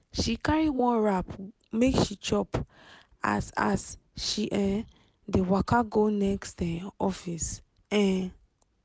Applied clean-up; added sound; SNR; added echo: none; none; none; none.